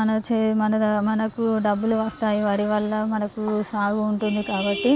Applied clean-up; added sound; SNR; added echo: none; none; none; none.